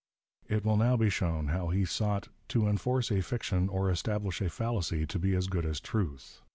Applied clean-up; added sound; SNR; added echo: none; none; none; none.